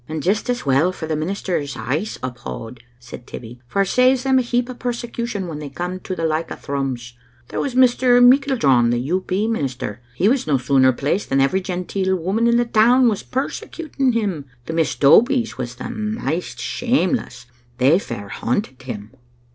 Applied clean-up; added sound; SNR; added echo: none; none; none; none.